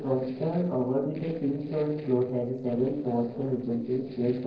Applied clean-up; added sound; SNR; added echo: neural separator model SepFormer DNS4.